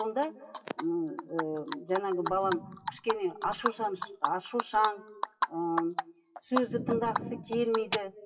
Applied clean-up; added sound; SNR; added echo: classical method WPE with log-MMSE.